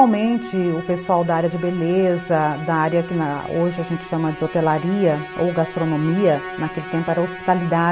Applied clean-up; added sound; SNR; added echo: none; Musical instrument; 14 dB; none.